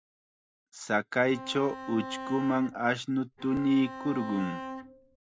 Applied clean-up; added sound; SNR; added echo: none; Bowed string instrument; 10 dB; none.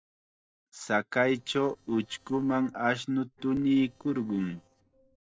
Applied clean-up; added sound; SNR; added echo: neural separator model SepFormer DNS4.